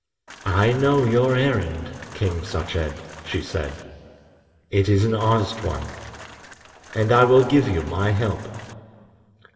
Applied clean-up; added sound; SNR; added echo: none; Rain; 19 dB; reverberation time 2.4 s.